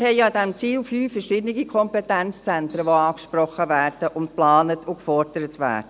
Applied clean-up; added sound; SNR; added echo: none; none; none; none.